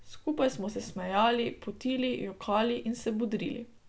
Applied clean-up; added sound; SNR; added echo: none; Walk, footsteps; 20 dB; none.